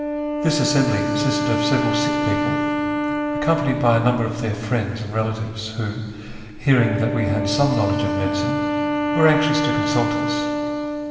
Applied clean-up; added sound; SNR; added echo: none; Wind instrument, woodwind instrument; 1 dB; reverberation time 2.6 s.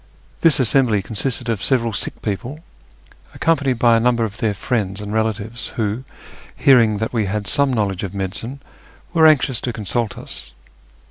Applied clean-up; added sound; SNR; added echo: none; none; none; none.